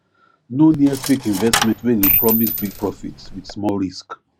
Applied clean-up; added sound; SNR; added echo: none; Coin (dropping); 3 dB; none.